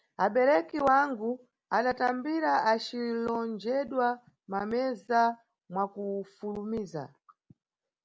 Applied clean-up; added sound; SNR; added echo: none; none; none; none.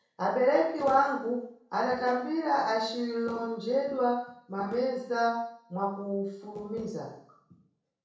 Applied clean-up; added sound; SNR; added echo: none; none; none; reverberation time 0.6 s.